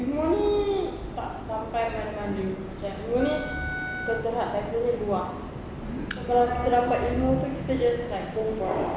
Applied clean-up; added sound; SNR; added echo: none; Wind instrument, woodwind instrument; 10 dB; none.